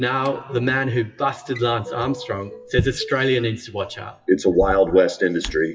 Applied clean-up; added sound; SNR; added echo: classical method WPE with log-MMSE.